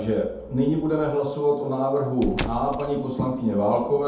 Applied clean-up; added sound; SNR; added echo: none; Squeak / Slam / Wood; 9 dB; reverberation time 0.8 s.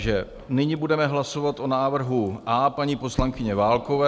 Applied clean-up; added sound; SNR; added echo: none; none; none; none.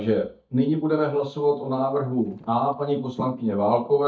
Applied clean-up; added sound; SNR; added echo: neural mask model DeepFilterNet 3.